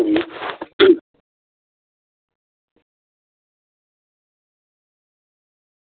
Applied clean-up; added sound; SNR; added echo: none; none; none; none.